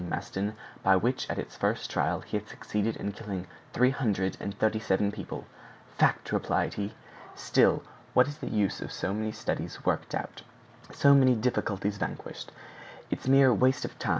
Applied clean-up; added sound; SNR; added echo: none; none; none; none.